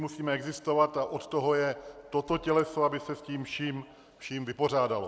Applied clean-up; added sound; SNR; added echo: none; none; none; none.